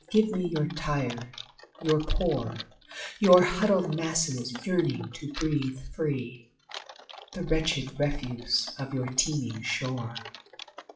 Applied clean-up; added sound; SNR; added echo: classical method WPE with log-MMSE.